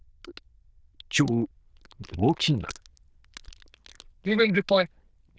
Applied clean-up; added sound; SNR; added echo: neural diffusion model UNIVERSE++.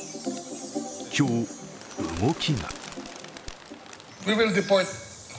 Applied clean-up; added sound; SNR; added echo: none; Bird + Chime; 13 dB; none.